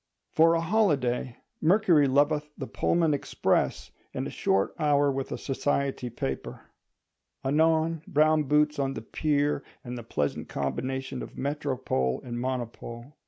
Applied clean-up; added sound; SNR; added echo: none; none; none; none.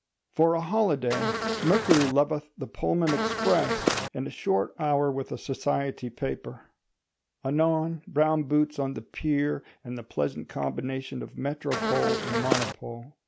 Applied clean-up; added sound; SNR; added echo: none; Buzz; 0 dB; none.